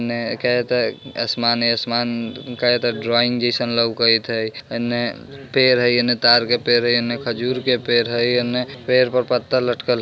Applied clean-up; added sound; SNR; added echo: none; none; none; none.